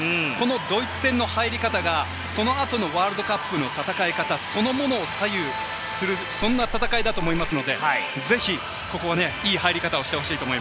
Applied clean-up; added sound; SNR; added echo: none; Squeak / Tools; 2 dB; none.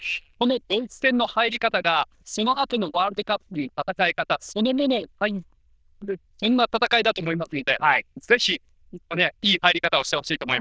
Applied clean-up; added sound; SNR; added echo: neural diffusion model UNIVERSE++.